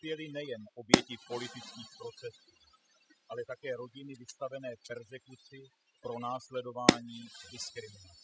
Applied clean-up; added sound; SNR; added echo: classical method spectral subtraction.